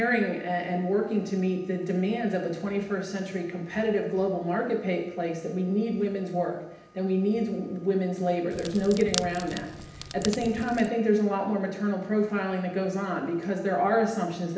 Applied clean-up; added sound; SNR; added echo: none; Crackle; 10 dB; reverberation time 0.8 s.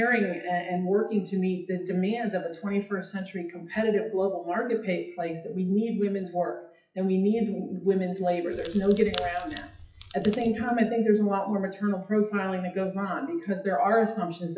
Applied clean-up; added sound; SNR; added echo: classical method WPE with log-MMSE.